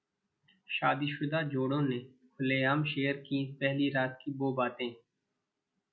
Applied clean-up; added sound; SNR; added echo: none; none; none; none.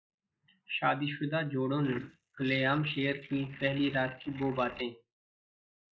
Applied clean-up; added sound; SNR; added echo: neural mask model Resemble Enhance denoiser.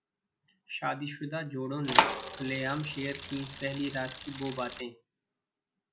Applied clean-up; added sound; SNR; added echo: none; Bicycle; -5 dB; none.